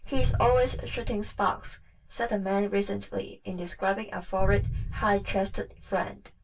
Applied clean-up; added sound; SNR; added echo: none; Boom; 4 dB; reverberation time 0.1 s.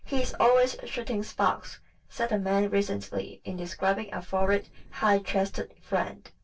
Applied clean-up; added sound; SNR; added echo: neural separator model SepFormer DNS4.